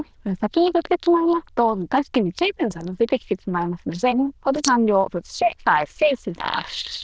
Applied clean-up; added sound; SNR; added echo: neural diffusion model UNIVERSE++.